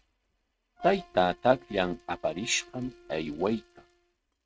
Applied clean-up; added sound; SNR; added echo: neural mask model RNNoise.